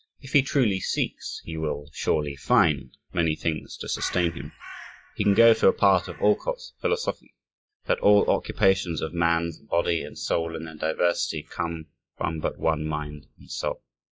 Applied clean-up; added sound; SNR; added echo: classical method log-MMSE.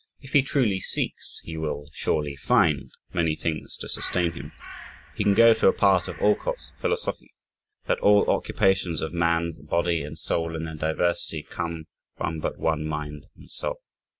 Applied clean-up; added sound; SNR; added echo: none; Crow; 17 dB; none.